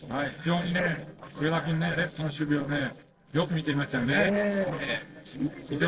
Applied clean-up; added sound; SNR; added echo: neural separator model SepFormer DNS4.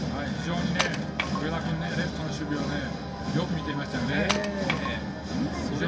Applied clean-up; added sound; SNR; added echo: none; Wood; 6 dB; reverberation time 0.2 s.